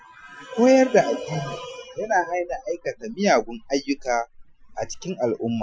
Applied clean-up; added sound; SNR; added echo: classical method Wiener filter.